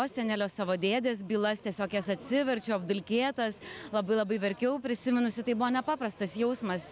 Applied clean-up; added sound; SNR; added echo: none; none; none; none.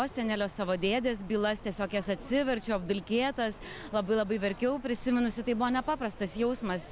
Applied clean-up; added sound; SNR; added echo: none; Wind; 17 dB; none.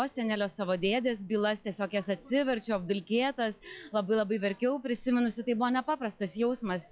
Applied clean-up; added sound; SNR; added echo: classical method log-MMSE.